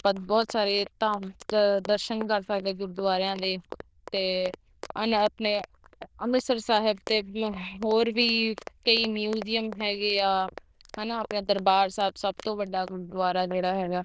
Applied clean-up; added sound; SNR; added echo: neural diffusion model UNIVERSE++.